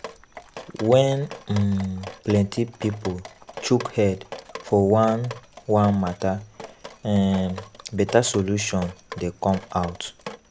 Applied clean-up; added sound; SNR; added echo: none; Drip; 16 dB; none.